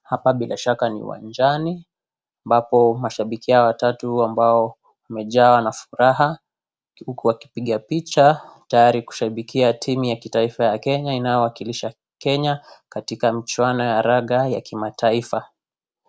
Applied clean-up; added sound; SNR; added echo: none; none; none; none.